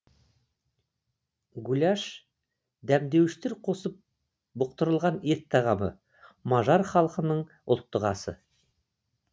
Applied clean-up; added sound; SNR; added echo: none; none; none; none.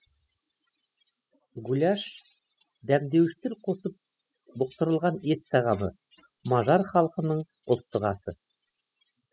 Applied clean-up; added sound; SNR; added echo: classical method spectral subtraction.